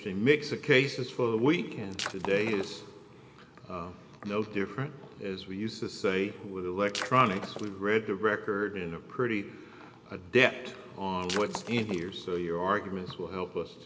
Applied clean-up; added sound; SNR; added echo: none; Shatter; 10 dB; reverberation time 0.7 s.